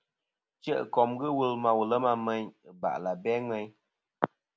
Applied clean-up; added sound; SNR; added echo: none; none; none; none.